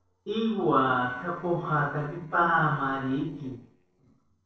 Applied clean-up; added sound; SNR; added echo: neural separator model SepFormer DNS4.